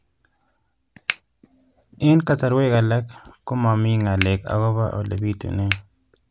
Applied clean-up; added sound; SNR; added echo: none; Finger snapping; 7 dB; none.